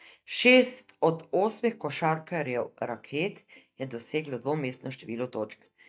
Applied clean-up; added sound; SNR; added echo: neural mask model DeepFilterNet 3.